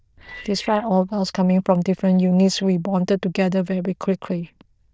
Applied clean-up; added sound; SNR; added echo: neural diffusion model UNIVERSE++.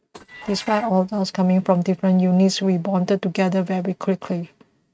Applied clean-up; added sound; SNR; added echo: neural mask model RNNoise.